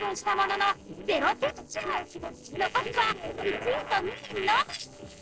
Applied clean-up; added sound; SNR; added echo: neural separator model SepFormer DNS4.